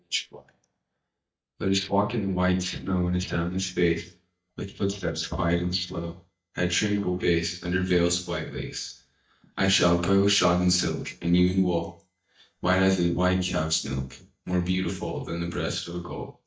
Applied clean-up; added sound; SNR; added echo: neural mask model DeepFilterNet 3.